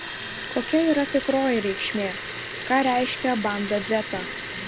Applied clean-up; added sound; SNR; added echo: none; Liquid; 8 dB; none.